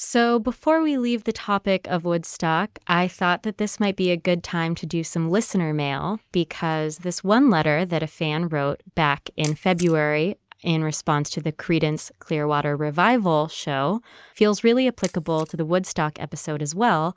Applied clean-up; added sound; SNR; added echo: neural mask model RNNoise.